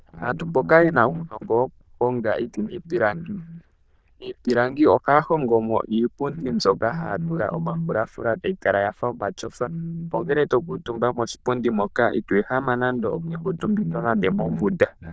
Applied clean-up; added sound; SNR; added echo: neural diffusion model UNIVERSE++.